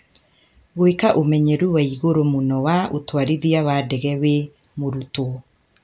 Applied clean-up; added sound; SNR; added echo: none; none; none; none.